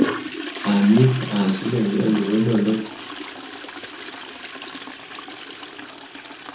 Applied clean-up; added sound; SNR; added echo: none; Toilet flush; 8 dB; reverberation time 0.6 s.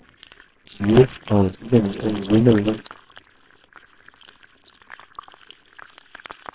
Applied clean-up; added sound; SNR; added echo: neural separator model SepFormer WHAMR!.